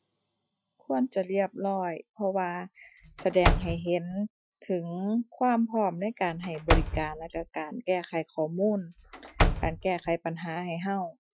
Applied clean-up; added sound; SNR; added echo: classical method Wiener filter.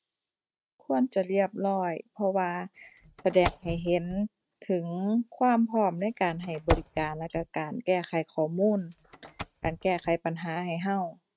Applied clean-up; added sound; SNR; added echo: neural mask model RNNoise.